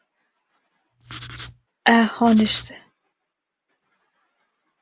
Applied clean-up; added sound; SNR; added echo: none; Writing; 11 dB; none.